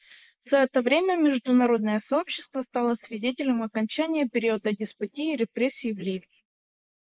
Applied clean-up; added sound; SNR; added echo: neural mask model Resemble Enhance denoiser.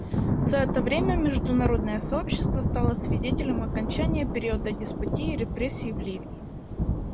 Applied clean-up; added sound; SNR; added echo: none; Thunder / Rain; -3 dB; none.